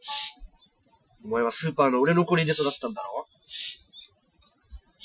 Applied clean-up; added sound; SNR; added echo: classical method Wiener filter.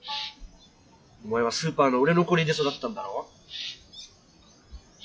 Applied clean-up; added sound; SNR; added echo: classical method log-MMSE.